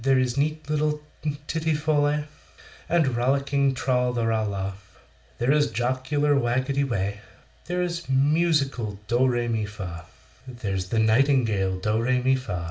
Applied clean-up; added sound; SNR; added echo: none; none; none; reverberation time 0.4 s.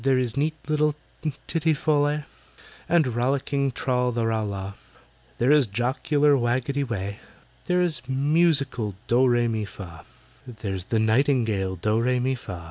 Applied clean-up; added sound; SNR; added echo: none; none; none; none.